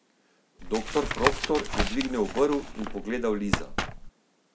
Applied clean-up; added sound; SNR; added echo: none; Tap; 2 dB; none.